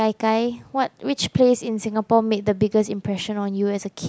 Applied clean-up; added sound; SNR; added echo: none; none; none; none.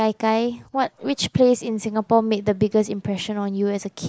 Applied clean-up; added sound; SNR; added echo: neural mask model Resemble Enhance denoiser.